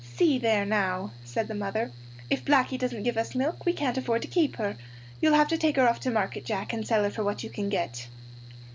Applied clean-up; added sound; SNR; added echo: none; Mechanical fan; 16 dB; none.